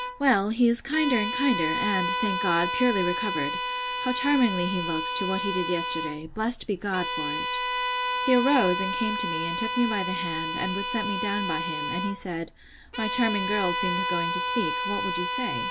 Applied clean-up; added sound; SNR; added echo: none; Bowed string instrument; 2 dB; none.